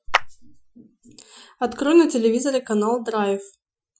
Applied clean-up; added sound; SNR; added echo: classical method Wiener filter.